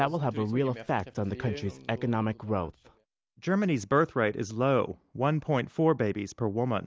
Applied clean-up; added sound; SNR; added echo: none; none; none; none.